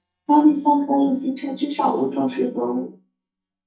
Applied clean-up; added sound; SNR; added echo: neural mask model DeepFilterNet 3.